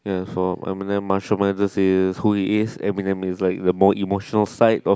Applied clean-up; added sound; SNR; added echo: none; none; none; none.